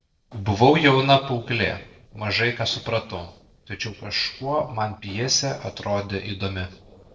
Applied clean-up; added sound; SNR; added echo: neural separator model SepFormer DNS4.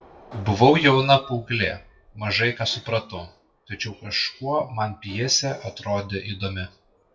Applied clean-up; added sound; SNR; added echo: classical method WPE with log-MMSE.